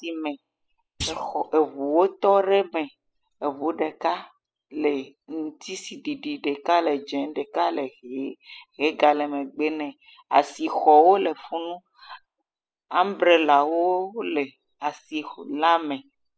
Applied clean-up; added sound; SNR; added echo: classical method spectral subtraction.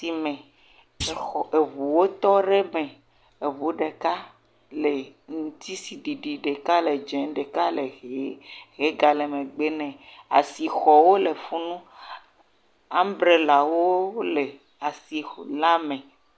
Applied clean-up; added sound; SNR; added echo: none; Thump, thud; 15 dB; none.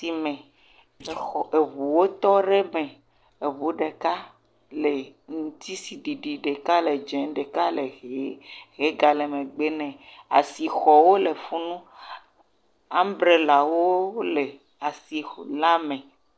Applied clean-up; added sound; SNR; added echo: neural separator model SepFormer DNS4.